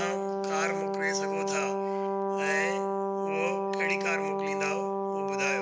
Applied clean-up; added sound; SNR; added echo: none; Brass instrument; -5 dB; none.